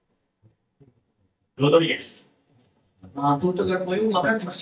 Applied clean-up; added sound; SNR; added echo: neural mask model DeepFilterNet 3.